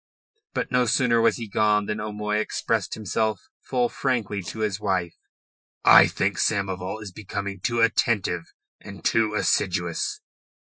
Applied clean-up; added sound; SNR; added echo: classical method Wiener filter.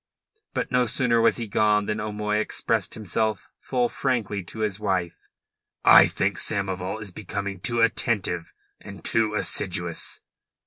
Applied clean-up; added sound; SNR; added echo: none; none; none; none.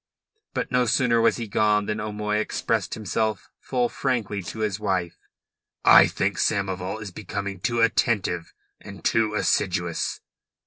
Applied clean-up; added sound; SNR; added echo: neural separator model SepFormer DNS4.